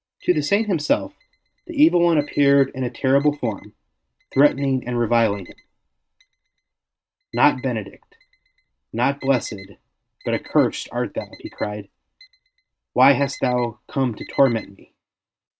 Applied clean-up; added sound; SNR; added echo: neural mask model RNNoise.